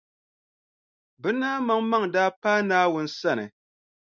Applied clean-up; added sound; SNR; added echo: none; none; none; none.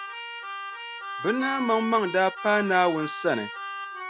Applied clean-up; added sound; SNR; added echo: none; Keyboard (musical); 9 dB; none.